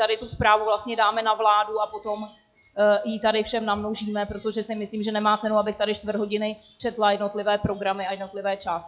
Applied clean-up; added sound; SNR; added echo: classical method log-MMSE.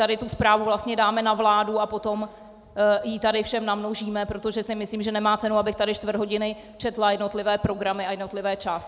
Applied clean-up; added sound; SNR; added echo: none; none; none; none.